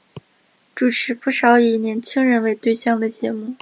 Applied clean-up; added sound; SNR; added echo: none; none; none; none.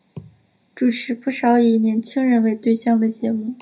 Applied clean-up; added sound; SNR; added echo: none; none; none; reverberation time 0.5 s.